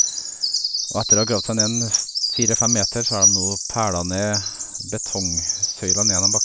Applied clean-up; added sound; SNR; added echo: none; Bird vocalization, bird call, bird song; -4 dB; none.